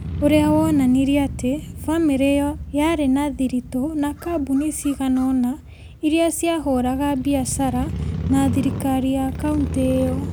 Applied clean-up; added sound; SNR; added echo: none; Motorcycle / Crow; 9 dB; none.